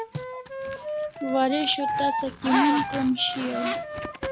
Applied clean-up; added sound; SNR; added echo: none; Zipper (clothing) + Wind instrument, woodwind instrument; 2 dB; none.